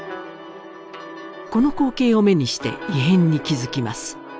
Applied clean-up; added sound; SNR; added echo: none; none; none; none.